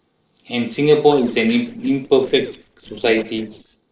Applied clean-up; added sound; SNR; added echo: neural separator model SepFormer DNS4.